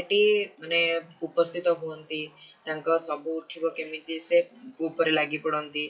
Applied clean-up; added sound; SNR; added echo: classical method WPE with log-MMSE.